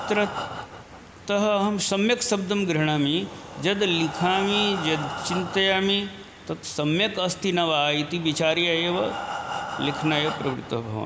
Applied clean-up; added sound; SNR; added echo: none; Breathing; 11 dB; none.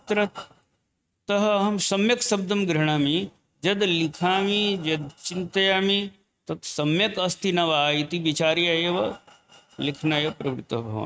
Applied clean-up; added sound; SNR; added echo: neural mask model RNNoise.